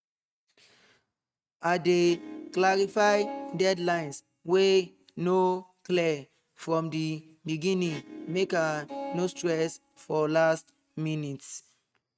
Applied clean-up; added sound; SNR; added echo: neural mask model RNNoise.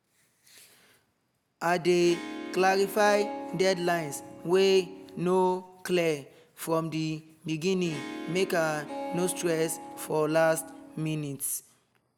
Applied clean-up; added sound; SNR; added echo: none; Harp; 12 dB; none.